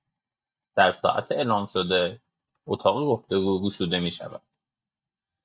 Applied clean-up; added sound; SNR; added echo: neural mask model DeepFilterNet 3.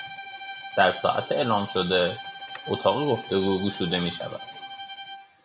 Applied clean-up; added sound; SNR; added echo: none; Bowed string instrument; 12 dB; none.